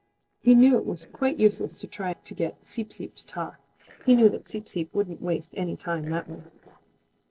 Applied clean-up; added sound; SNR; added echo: neural separator model SepFormer DNS4.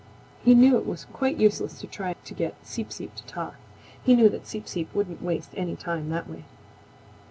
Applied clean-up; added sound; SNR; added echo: none; none; none; none.